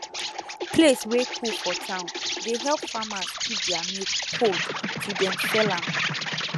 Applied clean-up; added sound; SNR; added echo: none; Insect; 2 dB; none.